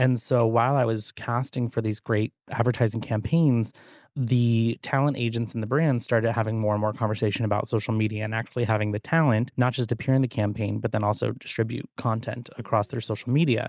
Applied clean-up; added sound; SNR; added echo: neural mask model DeepFilterNet 3.